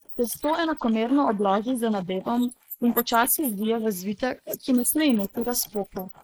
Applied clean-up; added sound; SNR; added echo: neural mask model Resemble Enhance denoiser.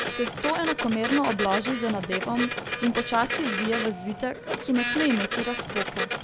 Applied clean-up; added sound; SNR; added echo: none; Printer; 0 dB; none.